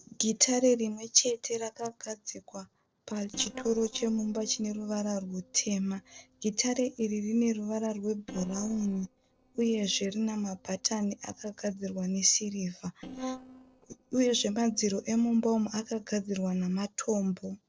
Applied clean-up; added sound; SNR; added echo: neural separator model SepFormer DNS4.